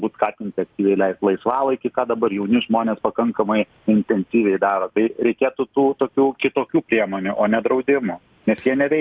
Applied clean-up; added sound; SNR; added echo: none; none; none; none.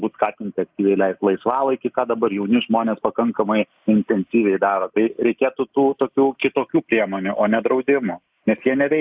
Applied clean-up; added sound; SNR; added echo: neural mask model Resemble Enhance denoiser.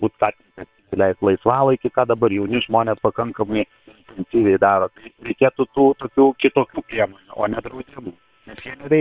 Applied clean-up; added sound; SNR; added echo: neural separator model SepFormer WHAM!.